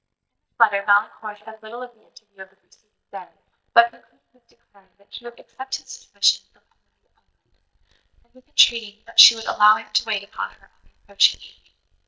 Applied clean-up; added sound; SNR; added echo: neural mask model DeepFilterNet 3.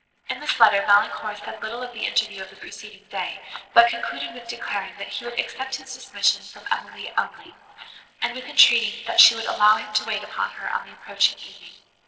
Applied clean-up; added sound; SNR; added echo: neural separator model SepFormer DNS4.